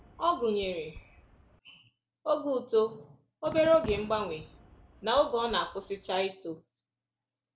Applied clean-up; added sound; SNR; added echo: none; Fireworks; 18 dB; none.